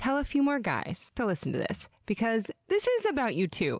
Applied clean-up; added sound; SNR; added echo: none; none; none; none.